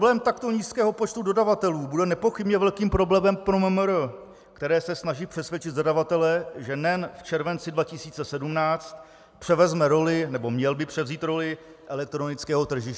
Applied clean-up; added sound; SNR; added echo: none; none; none; none.